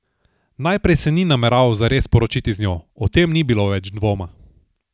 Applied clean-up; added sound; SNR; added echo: none; none; none; none.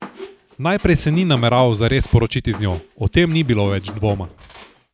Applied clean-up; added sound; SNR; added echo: none; Squeak; 19 dB; none.